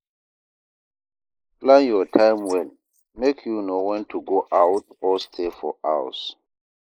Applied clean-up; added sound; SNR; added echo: neural mask model Resemble Enhance denoiser.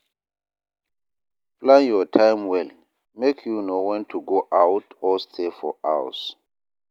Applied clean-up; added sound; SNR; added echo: none; none; none; none.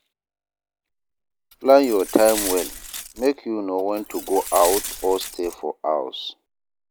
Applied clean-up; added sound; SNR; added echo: none; Glass; 9 dB; none.